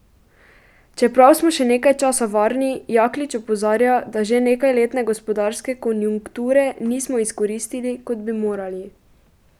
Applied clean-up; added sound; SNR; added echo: none; none; none; none.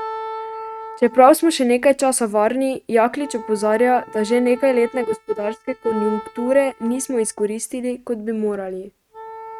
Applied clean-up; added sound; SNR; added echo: neural mask model RNNoise.